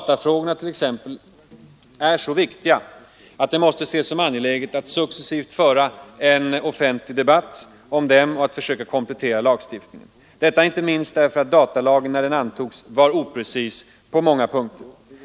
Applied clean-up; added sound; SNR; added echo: none; none; none; none.